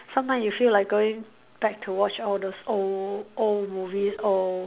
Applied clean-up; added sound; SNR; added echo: none; none; none; none.